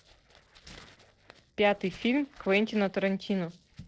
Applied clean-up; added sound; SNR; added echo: neural separator model SepFormer DNS4.